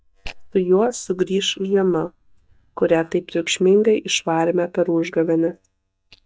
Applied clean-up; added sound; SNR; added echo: neural mask model DeepFilterNet 3.